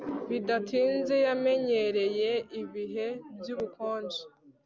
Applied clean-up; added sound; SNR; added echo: none; none; none; none.